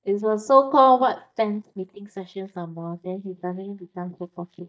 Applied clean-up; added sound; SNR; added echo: neural mask model DeepFilterNet 3.